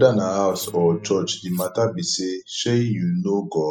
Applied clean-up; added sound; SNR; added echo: classical method spectral subtraction.